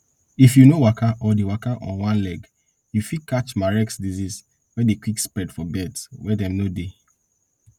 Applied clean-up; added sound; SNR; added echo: none; none; none; none.